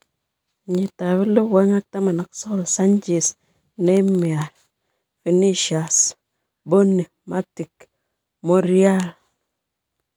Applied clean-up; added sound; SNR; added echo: none; none; none; none.